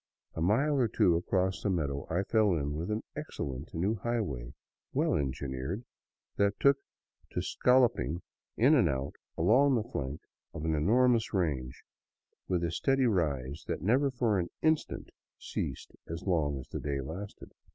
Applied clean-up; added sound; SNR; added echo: none; none; none; none.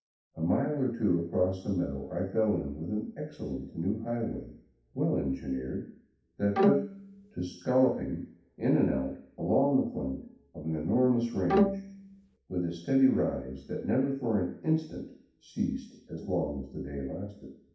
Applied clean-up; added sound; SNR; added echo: none; Bowed string instrument; -2 dB; reverberation time 0.6 s.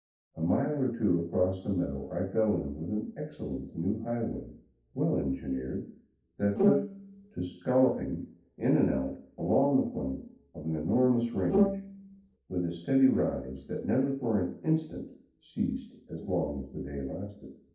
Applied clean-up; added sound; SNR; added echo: neural separator model SepFormer DNS4.